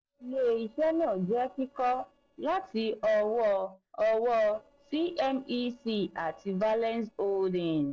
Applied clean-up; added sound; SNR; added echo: neural separator model SepFormer DNS4.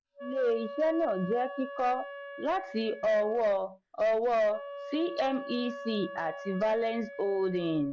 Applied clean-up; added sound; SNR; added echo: none; Wind instrument, woodwind instrument; 12 dB; none.